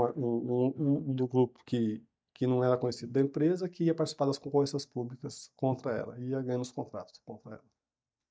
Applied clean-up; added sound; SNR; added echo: neural mask model DeepFilterNet 3.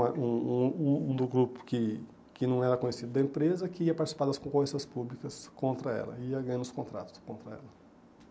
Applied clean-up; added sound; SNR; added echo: none; none; none; none.